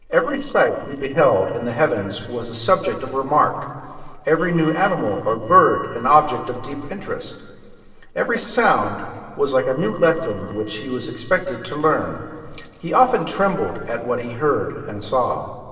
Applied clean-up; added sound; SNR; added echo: neural separator model SepFormer DNS4.